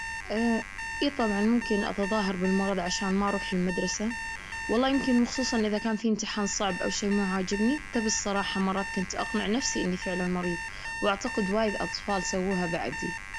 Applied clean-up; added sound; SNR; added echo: none; Alarm; 8 dB; none.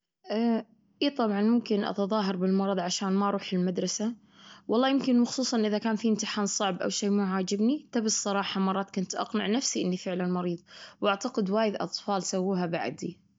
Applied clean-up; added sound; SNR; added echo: none; none; none; none.